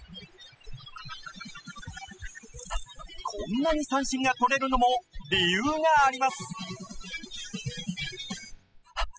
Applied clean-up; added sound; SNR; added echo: classical method spectral subtraction.